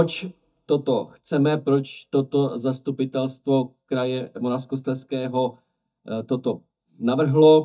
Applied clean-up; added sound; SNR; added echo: neural mask model DeepFilterNet 3.